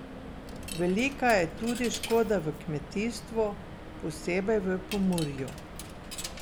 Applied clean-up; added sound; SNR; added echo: none; Coin (dropping); 10 dB; none.